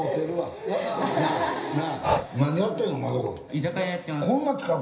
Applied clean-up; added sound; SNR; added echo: none; Breathing; 8 dB; reverberation time 0.5 s.